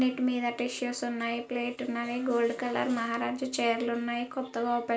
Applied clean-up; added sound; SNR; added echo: none; none; none; none.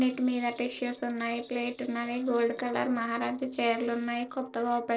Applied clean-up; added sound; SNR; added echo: neural separator model SepFormer DNS4.